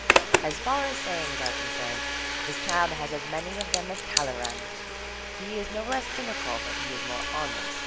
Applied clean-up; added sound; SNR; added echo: none; Domestic sounds, home sounds + Zipper (clothing); -4 dB; none.